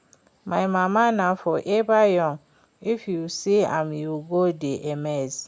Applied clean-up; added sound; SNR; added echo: none; none; none; none.